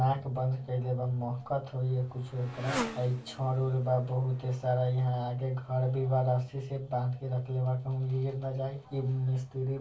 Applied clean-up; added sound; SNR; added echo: none; Motorcycle; 16 dB; reverberation time 0.2 s.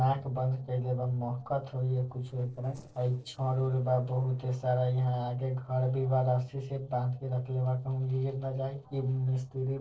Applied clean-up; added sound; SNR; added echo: neural separator model SepFormer DNS4.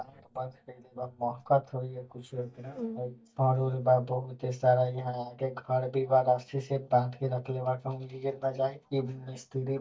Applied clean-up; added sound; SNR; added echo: neural mask model DeepFilterNet 3.